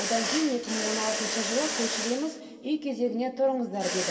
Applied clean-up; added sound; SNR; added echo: none; Mechanisms; 4 dB; reverberation time 2.4 s.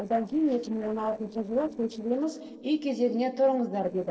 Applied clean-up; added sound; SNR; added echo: neural separator model SepFormer DNS4.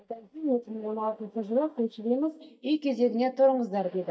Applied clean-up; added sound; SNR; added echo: neural mask model DeepFilterNet 3.